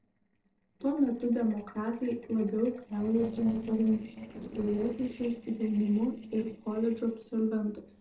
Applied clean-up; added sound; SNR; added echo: neural separator model SepFormer DNS4.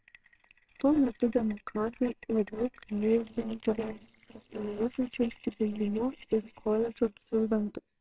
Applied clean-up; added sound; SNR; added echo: neural separator model SepFormer WHAMR!.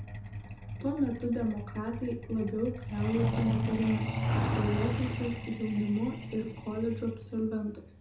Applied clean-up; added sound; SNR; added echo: none; Truck; 1 dB; reverberation time 0.6 s.